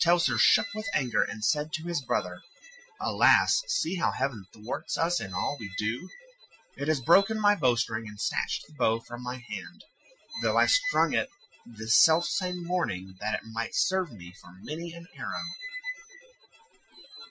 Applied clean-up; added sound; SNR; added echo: classical method Wiener filter.